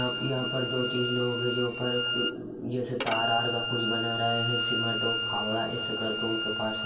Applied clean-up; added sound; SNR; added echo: none; Bowed string instrument; 0 dB; reverberation time 2.5 s.